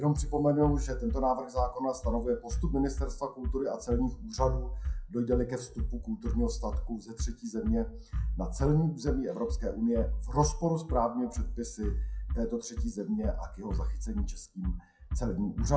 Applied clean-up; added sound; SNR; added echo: classical method WPE with log-MMSE.